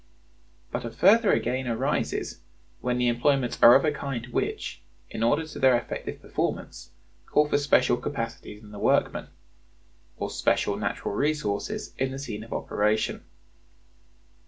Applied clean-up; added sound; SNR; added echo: none; none; none; none.